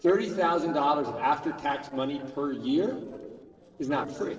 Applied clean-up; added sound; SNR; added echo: neural separator model SepFormer DNS4.